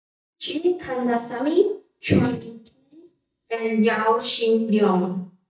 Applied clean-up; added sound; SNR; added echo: neural mask model DeepFilterNet 3.